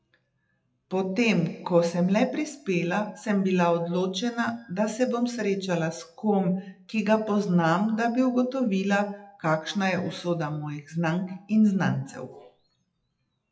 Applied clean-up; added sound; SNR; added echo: classical method WPE with log-MMSE.